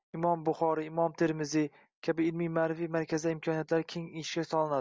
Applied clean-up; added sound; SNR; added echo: none; none; none; none.